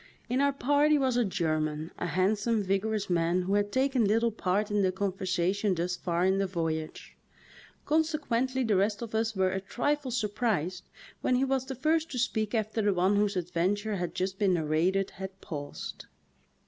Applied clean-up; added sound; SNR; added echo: none; none; none; none.